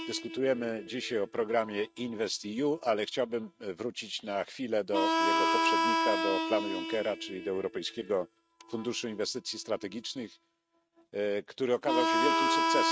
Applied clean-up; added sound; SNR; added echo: neural mask model RNNoise.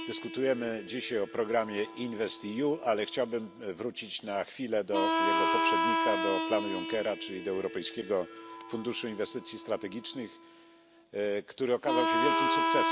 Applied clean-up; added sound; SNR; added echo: none; Harmonica; 1 dB; none.